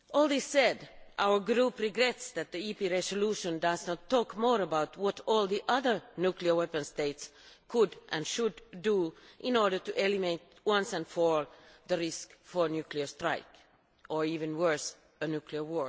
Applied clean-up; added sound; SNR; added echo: none; none; none; none.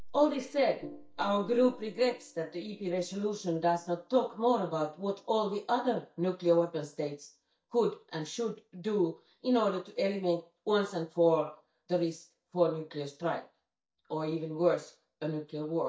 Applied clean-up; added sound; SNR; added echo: neural mask model DeepFilterNet 3.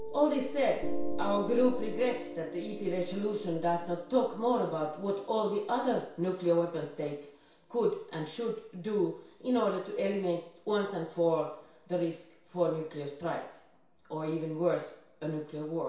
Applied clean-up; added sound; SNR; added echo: none; Piano; 8 dB; reverberation time 0.6 s.